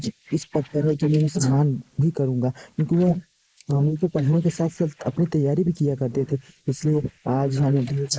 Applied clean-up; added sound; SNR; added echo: neural mask model Resemble Enhance denoiser.